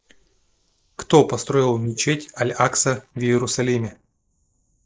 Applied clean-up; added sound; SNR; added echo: neural mask model Resemble Enhance denoiser.